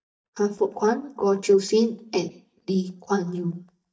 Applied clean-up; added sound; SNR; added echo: neural mask model DeepFilterNet 3.